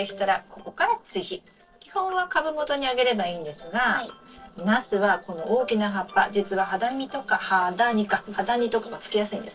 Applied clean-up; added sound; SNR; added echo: neural separator model SepFormer DNS4.